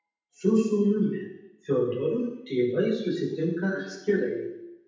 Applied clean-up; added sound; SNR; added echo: none; none; none; reverberation time 0.9 s.